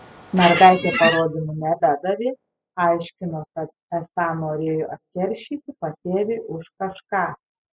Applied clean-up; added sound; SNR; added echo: classical method spectral subtraction.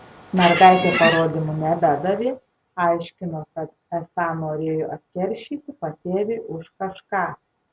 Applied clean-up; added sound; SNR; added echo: none; Squeak; 1 dB; none.